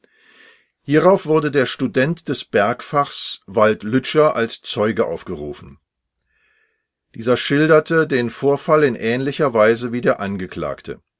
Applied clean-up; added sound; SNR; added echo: none; none; none; none.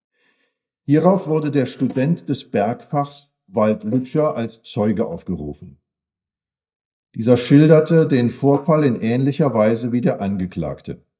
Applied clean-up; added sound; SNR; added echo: neural mask model DeepFilterNet 3.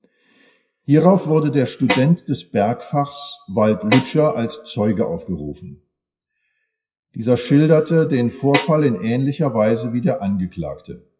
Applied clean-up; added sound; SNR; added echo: classical method WPE with log-MMSE.